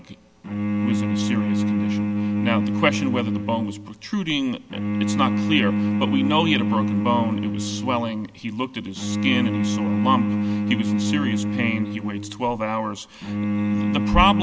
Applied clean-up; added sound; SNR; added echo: none; Bowed string instrument; -2 dB; none.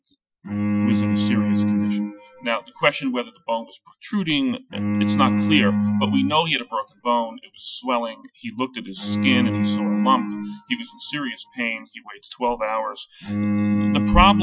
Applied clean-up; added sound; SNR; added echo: classical method Wiener filter.